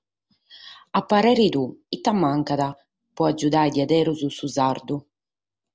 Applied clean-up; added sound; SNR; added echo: none; none; none; none.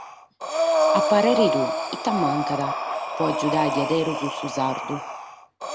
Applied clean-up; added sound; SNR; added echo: none; Breathing; -1 dB; none.